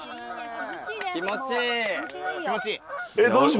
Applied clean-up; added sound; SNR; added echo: none; Bird vocalization, bird call, bird song / Fowl; 11 dB; none.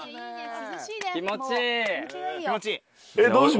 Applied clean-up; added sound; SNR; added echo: none; none; none; none.